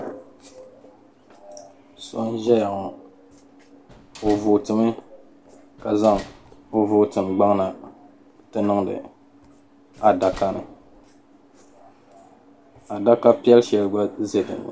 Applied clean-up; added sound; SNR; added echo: none; Slam; 19 dB; none.